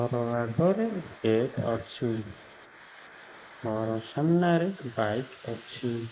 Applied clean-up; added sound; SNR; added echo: neural mask model Resemble Enhance denoiser.